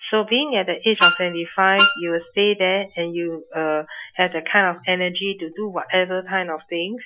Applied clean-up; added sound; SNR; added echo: classical method Wiener filter.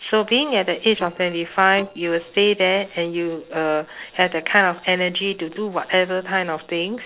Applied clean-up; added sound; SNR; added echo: neural separator model SepFormer DNS4.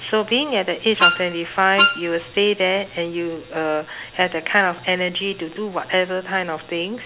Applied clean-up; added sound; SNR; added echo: none; Wind instrument, woodwind instrument; -1 dB; none.